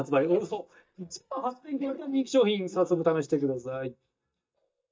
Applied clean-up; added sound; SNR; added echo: neural mask model DeepFilterNet 3.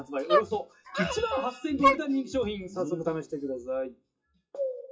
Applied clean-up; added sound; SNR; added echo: classical method WPE with log-MMSE.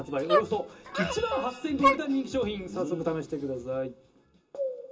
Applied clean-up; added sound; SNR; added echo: none; Dog; 1 dB; reverberation time 0.2 s.